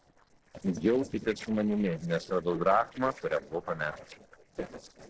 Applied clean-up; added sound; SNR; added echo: neural separator model SepFormer DNS4.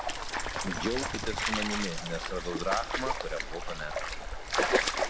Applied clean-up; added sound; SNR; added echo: none; Stream; -5 dB; none.